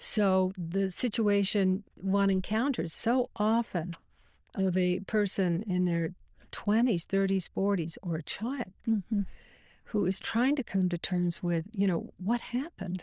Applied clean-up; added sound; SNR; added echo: neural diffusion model UNIVERSE++.